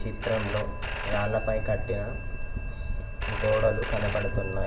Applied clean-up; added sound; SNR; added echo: none; Telephone; 10 dB; reverberation time 1.0 s.